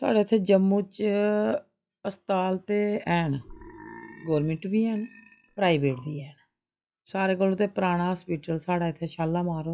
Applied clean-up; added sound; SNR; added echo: classical method log-MMSE.